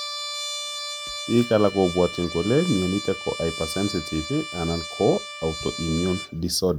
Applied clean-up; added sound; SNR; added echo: none; Trumpet; 9 dB; none.